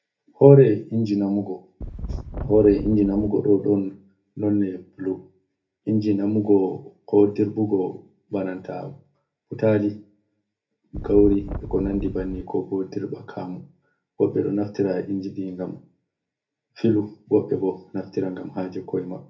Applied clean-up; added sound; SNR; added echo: none; Wind; 9 dB; reverberation time 0.3 s.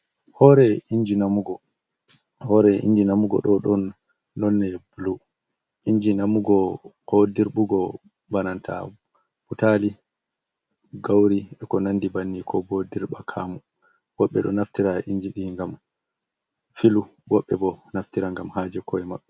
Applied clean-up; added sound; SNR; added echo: none; none; none; none.